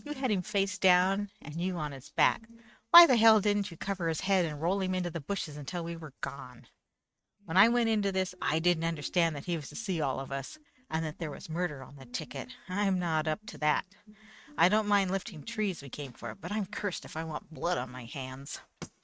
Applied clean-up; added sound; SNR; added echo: neural mask model RNNoise.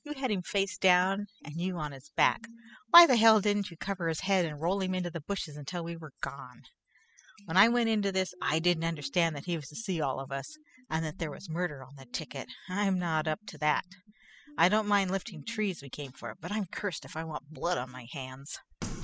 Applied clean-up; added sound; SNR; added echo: classical method spectral subtraction.